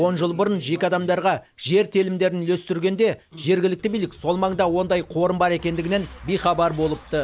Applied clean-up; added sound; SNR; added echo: none; none; none; none.